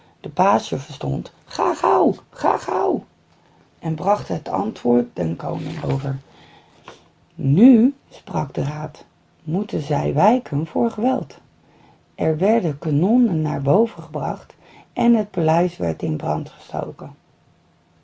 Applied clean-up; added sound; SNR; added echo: none; none; none; none.